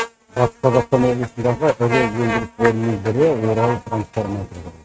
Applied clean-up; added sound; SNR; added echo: neural mask model RNNoise.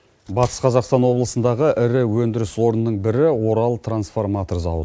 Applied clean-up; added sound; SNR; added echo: none; none; none; none.